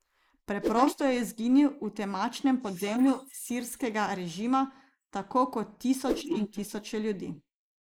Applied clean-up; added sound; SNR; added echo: neural mask model Resemble Enhance denoiser.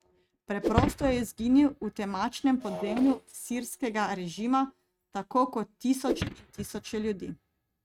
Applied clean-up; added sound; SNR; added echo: neural mask model RNNoise.